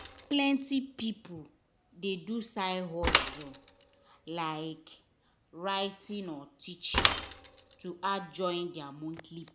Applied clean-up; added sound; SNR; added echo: none; Mechanisms / Bicycle; 1 dB; none.